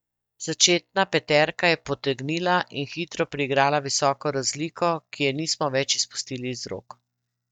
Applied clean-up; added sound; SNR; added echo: neural mask model DeepFilterNet 3.